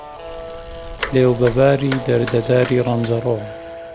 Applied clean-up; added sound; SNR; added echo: none; Guitar + Bicycle; 11 dB; none.